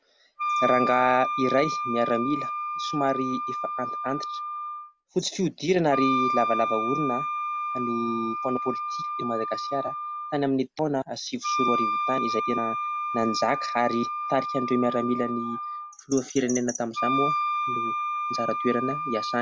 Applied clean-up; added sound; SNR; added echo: none; Wind instrument, woodwind instrument; 2 dB; none.